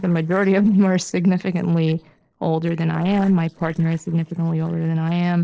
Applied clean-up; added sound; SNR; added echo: neural separator model SepFormer DNS4.